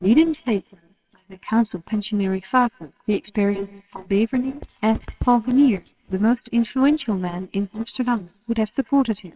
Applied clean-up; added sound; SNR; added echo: neural separator model SepFormer WHAMR!.